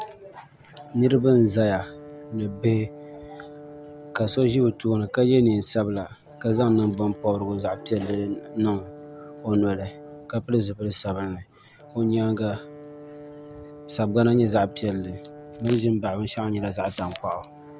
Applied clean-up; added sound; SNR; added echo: none; Brass instrument; 19 dB; none.